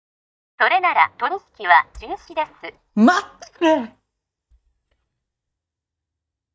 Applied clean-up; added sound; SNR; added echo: neural mask model DeepFilterNet 3.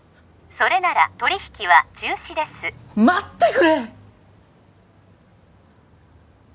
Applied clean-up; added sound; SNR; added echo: none; none; none; none.